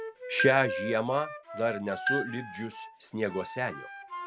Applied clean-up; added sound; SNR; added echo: none; Wind instrument, woodwind instrument + Marimba, xylophone; 4 dB; none.